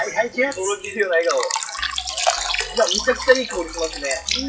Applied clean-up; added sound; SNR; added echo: classical method WPE with log-MMSE.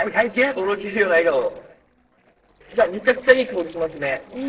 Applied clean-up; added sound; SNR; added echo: neural separator model SepFormer DNS4.